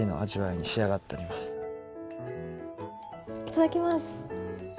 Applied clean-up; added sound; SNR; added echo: none; none; none; none.